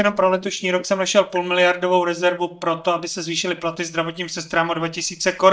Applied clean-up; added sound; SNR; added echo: neural mask model DeepFilterNet 3.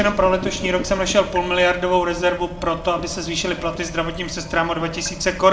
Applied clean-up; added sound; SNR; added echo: none; Drip / Water tap, faucet; 13 dB; reverberation time 0.6 s.